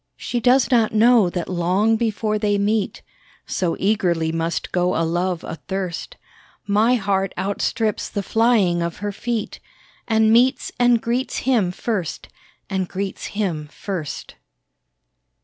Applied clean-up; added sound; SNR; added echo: none; none; none; none.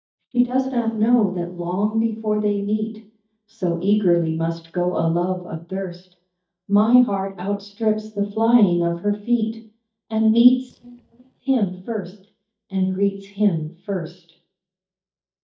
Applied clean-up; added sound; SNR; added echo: neural mask model DeepFilterNet 3.